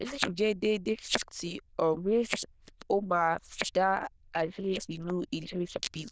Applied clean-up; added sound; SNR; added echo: neural diffusion model UNIVERSE++.